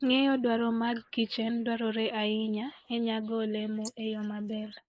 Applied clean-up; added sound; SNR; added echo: neural mask model Resemble Enhance denoiser.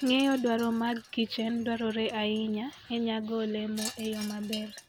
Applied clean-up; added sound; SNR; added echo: none; Wind chime; 17 dB; none.